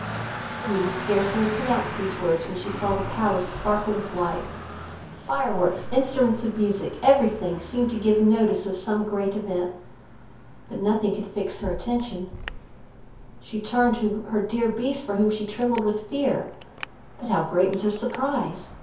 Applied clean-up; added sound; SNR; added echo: none; Traffic noise, roadway noise; 13 dB; reverberation time 0.6 s.